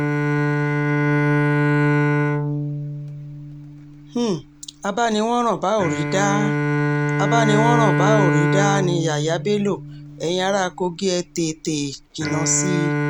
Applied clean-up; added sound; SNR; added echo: none; Bowed string instrument; -2 dB; none.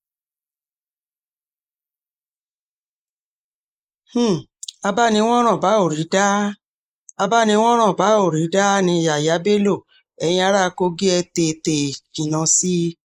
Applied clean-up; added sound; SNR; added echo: neural mask model Resemble Enhance denoiser.